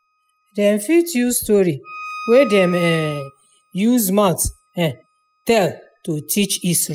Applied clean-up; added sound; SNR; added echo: classical method spectral subtraction.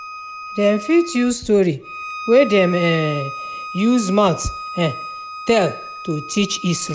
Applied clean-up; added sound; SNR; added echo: none; Bowed string instrument; 12 dB; none.